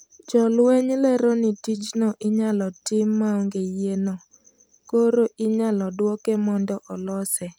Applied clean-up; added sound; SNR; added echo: none; none; none; none.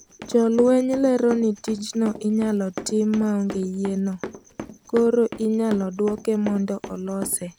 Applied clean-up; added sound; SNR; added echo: none; Run; 15 dB; none.